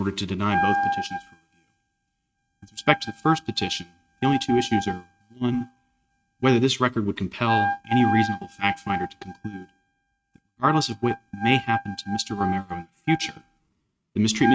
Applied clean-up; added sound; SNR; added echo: neural mask model RNNoise.